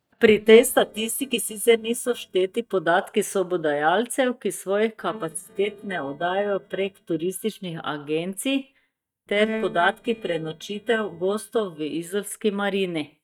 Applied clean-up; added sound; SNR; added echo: neural mask model DeepFilterNet 3.